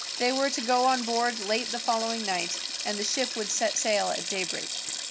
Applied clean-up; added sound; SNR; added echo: none; Sink (filling or washing); 5 dB; none.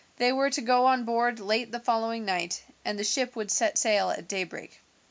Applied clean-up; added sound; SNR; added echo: none; none; none; none.